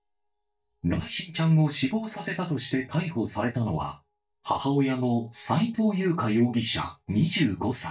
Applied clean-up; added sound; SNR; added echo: neural mask model DeepFilterNet 3.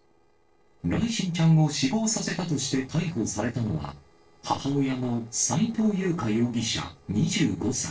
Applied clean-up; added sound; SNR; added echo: neural separator model SepFormer DNS4.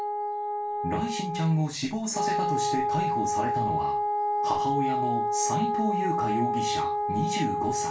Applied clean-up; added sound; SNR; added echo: none; Wind instrument, woodwind instrument; -3 dB; reverberation time 0.2 s.